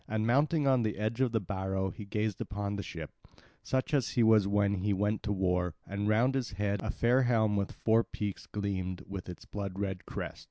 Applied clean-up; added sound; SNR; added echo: none; none; none; none.